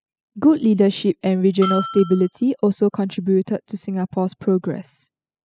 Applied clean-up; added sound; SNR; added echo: classical method spectral subtraction.